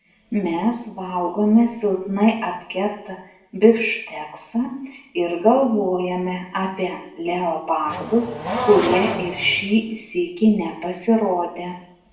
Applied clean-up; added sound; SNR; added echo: none; Race car, auto racing / Accelerating, revving, vroom; 6 dB; reverberation time 0.7 s.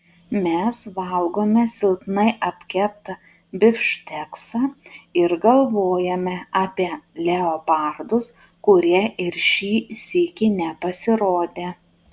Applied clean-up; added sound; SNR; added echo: none; none; none; none.